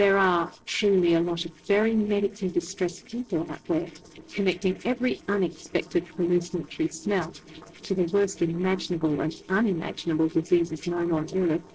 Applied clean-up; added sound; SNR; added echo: neural separator model SepFormer DNS4.